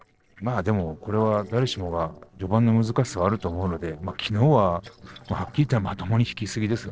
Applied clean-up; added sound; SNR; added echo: neural separator model SepFormer DNS4.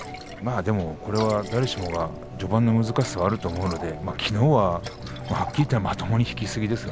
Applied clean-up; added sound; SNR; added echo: none; Liquid + Organ; 12 dB; none.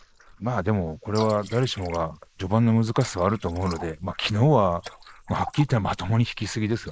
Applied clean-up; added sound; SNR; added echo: neural mask model Resemble Enhance denoiser.